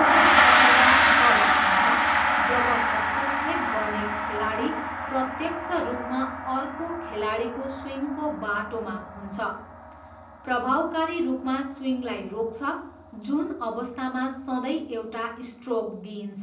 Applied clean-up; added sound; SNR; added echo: none; Gong; -4 dB; reverberation time 0.6 s.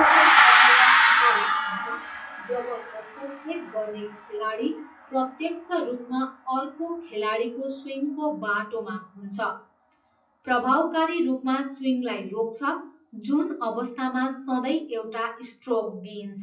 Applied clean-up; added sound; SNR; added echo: classical method WPE with log-MMSE.